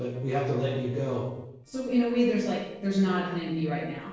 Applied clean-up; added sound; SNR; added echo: neural separator model SepFormer DNS4.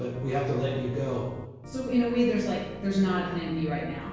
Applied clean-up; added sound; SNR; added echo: none; Organ; 14 dB; reverberation time 1.0 s.